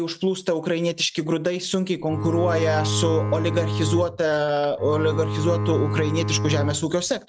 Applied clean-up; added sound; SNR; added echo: none; Bowed string instrument; 2 dB; none.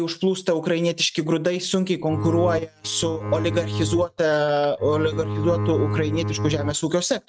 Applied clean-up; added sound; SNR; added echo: neural mask model RNNoise.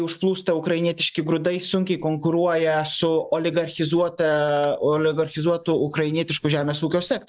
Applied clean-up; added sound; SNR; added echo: neural mask model Resemble Enhance denoiser.